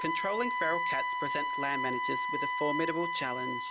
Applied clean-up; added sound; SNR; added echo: none; Wind instrument, woodwind instrument; -2 dB; none.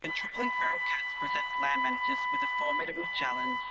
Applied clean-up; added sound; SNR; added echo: neural diffusion model UNIVERSE++.